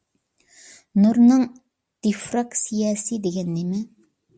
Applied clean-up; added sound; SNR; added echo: none; none; none; none.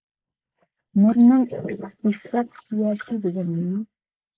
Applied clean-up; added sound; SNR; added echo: neural mask model Resemble Enhance denoiser.